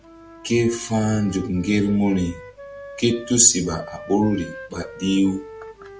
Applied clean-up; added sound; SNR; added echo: none; Wind instrument, woodwind instrument; 18 dB; none.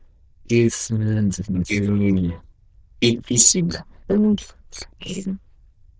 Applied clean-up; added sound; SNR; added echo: neural diffusion model UNIVERSE++.